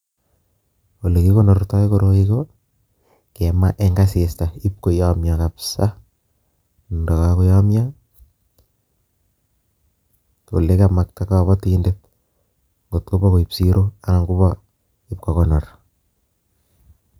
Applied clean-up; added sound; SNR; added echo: none; none; none; none.